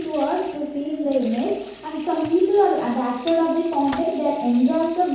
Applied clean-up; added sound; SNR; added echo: none; Sink (filling or washing) / Water tap, faucet; 19 dB; reverberation time 0.8 s.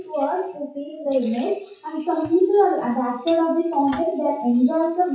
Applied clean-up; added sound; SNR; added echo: classical method WPE with log-MMSE.